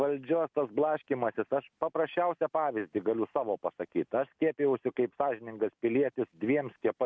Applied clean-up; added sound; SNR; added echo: none; none; none; none.